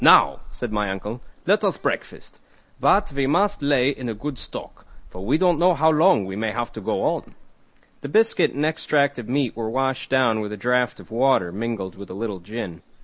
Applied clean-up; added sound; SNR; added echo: none; Meow / Purr; 16 dB; none.